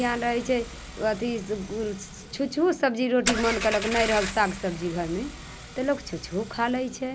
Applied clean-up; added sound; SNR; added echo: none; Engine / Car; 9 dB; none.